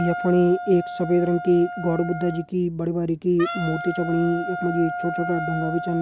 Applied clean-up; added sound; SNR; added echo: none; Wind instrument, woodwind instrument; 8 dB; none.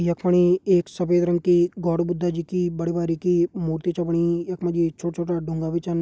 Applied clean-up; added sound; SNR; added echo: none; none; none; none.